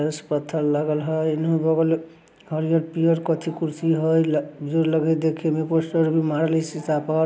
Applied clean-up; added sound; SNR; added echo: none; none; none; none.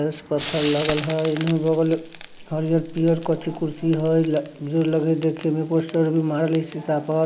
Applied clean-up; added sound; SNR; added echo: none; Frying (food); 13 dB; none.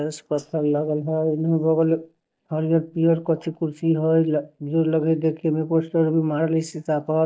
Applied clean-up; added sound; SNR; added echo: neural mask model DeepFilterNet 3.